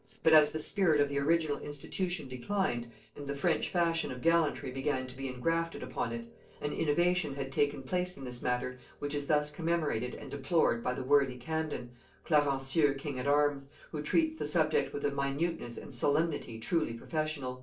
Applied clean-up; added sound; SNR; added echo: neural separator model SepFormer DNS4.